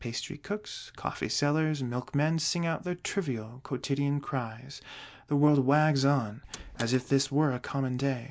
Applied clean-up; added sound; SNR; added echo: none; Door; 16 dB; none.